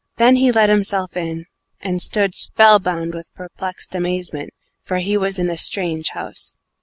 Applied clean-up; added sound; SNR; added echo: none; none; none; none.